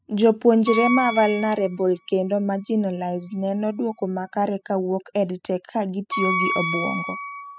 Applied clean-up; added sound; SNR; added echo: classical method spectral subtraction.